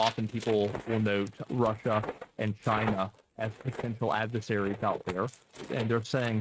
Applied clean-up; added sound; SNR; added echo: neural mask model RNNoise.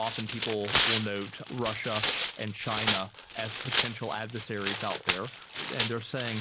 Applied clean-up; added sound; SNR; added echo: none; Tearing; -3 dB; none.